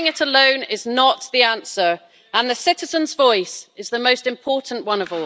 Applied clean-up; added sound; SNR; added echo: none; none; none; none.